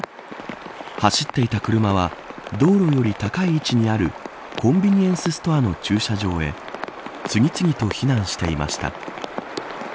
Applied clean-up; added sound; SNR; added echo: none; none; none; none.